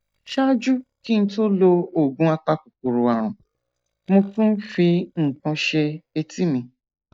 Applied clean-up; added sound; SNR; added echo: neural mask model DeepFilterNet 3.